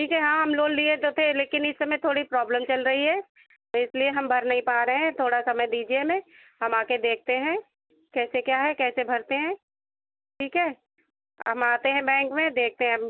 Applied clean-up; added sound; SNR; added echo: none; none; none; none.